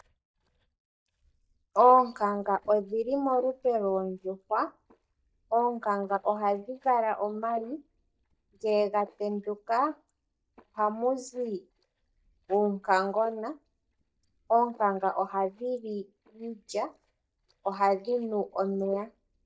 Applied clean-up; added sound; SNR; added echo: neural mask model DeepFilterNet 3.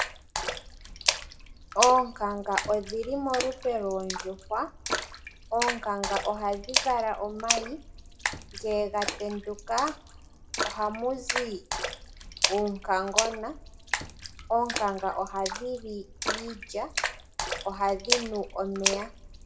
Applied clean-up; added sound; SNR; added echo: none; Splash, splatter; 3 dB; reverberation time 0.6 s.